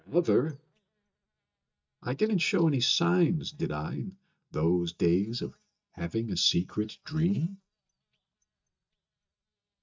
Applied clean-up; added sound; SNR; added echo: neural mask model DeepFilterNet 3.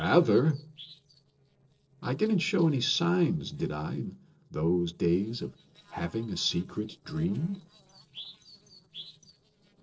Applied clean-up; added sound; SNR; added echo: neural separator model SepFormer DNS4.